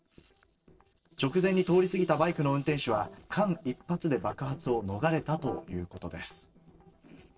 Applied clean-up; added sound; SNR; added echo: neural separator model SepFormer DNS4.